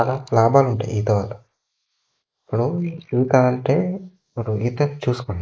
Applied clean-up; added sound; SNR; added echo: neural mask model Resemble Enhance denoiser.